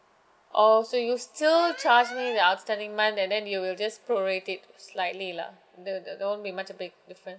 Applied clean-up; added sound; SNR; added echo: none; Alarm; 15 dB; none.